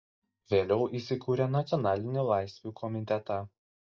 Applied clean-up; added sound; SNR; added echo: neural mask model DeepFilterNet 3.